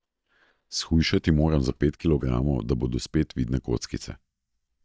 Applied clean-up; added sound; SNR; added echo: neural mask model DeepFilterNet 3.